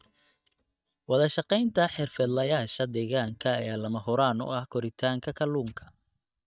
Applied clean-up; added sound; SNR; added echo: neural mask model DeepFilterNet 3.